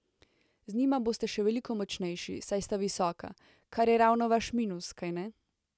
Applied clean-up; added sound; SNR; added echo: none; none; none; none.